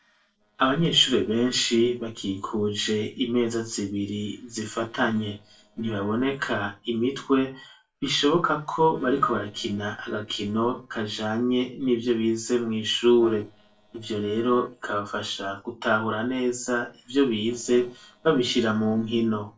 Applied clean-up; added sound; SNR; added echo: neural separator model SepFormer DNS4.